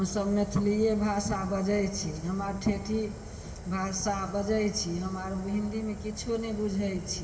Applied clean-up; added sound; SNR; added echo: none; Fire; 12 dB; reverberation time 2.0 s.